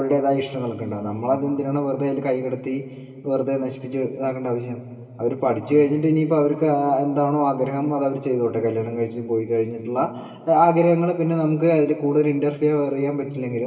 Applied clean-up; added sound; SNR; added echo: none; none; none; reverberation time 2.9 s.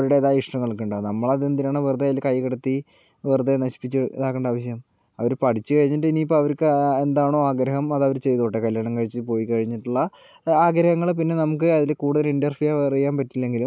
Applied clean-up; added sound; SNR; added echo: none; none; none; none.